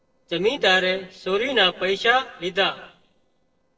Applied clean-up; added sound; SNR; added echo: neural separator model SepFormer DNS4.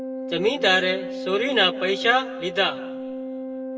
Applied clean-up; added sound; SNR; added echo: none; Organ; 8 dB; reverberation time 1.2 s.